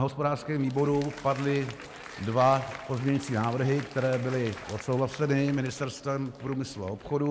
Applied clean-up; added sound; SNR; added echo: none; Applause; 17 dB; none.